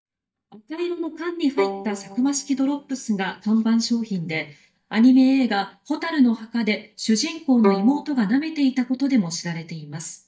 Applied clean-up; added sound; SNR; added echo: neural mask model DeepFilterNet 3.